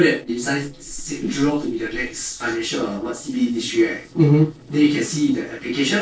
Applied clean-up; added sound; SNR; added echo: neural separator model SepFormer DNS4.